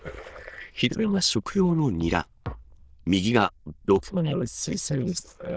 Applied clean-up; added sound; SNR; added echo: neural diffusion model UNIVERSE++.